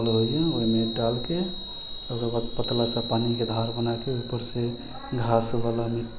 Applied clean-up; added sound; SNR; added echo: none; Chime; 6 dB; none.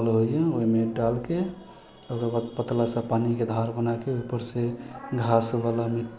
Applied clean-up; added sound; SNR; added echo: none; none; none; none.